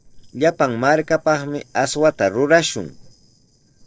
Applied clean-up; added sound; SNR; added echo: neural separator model SepFormer DNS4.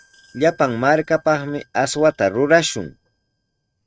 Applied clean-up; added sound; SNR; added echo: neural mask model RNNoise.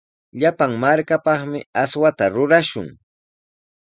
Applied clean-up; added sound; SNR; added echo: none; none; none; none.